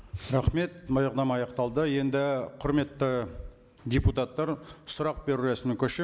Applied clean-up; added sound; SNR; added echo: none; none; none; none.